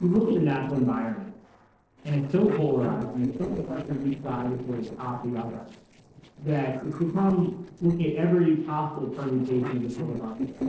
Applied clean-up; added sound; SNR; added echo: neural separator model SepFormer DNS4.